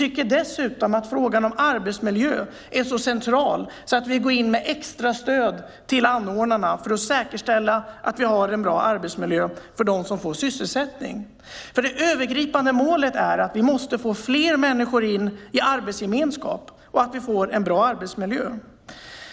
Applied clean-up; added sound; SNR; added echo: none; none; none; none.